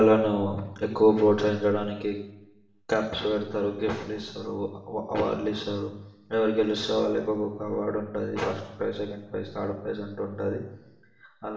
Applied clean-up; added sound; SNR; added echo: none; none; none; reverberation time 0.8 s.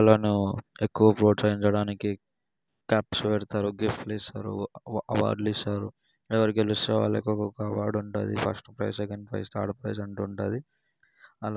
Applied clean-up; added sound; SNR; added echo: none; none; none; none.